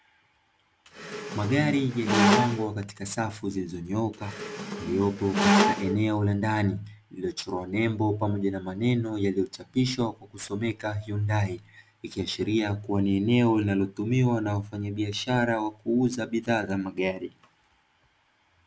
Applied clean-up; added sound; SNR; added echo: none; Squeak; -1 dB; none.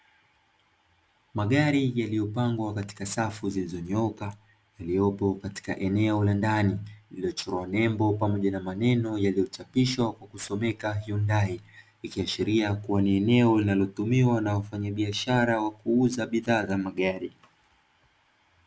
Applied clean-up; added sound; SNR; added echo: none; none; none; none.